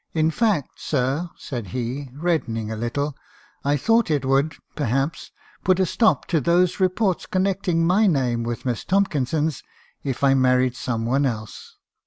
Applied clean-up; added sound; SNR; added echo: none; none; none; none.